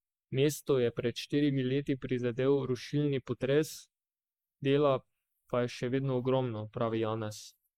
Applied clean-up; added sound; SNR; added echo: neural mask model Resemble Enhance denoiser.